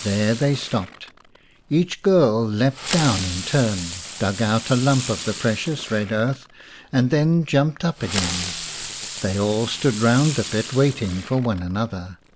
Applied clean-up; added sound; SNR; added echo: none; Fireworks; 11 dB; none.